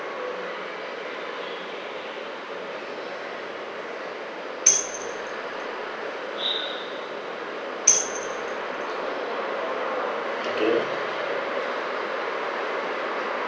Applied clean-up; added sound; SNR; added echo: none; Tambourine; -4 dB; none.